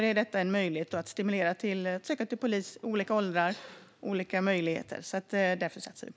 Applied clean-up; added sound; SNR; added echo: none; none; none; none.